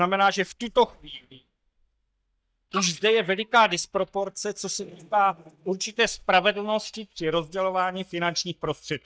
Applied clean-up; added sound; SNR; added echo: neural mask model DeepFilterNet 3.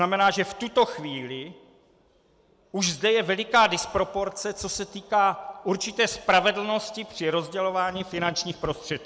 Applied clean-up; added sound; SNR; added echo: none; none; none; none.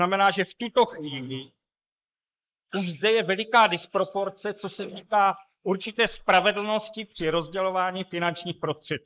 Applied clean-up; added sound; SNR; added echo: neural mask model Resemble Enhance denoiser.